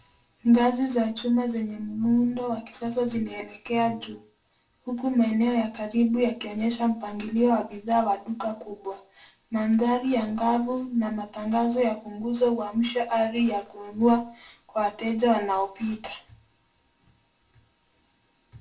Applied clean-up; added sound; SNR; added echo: none; none; none; reverberation time 0.3 s.